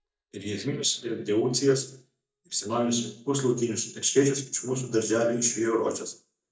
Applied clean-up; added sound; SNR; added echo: neural mask model DeepFilterNet 3.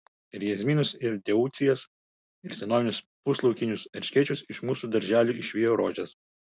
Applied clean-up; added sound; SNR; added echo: none; none; none; none.